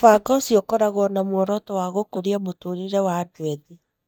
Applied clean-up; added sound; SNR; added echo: neural mask model DeepFilterNet 3.